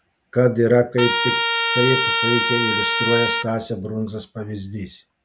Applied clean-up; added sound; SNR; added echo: none; Trumpet; -1 dB; none.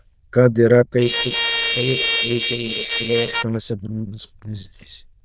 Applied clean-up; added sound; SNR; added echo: neural diffusion model UNIVERSE++.